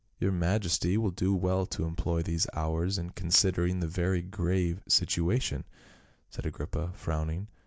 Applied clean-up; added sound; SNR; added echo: none; none; none; none.